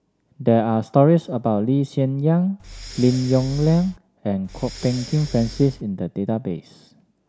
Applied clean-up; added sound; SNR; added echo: none; Breathing; 15 dB; none.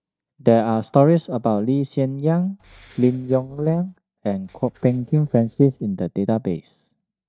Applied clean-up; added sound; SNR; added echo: neural mask model DeepFilterNet 3.